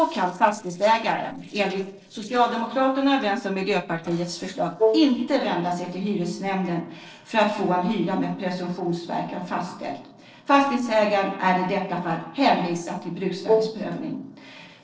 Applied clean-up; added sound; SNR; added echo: neural separator model SepFormer DNS4.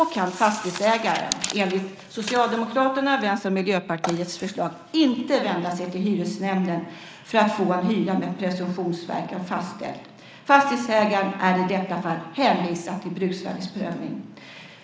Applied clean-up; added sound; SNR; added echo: none; none; none; none.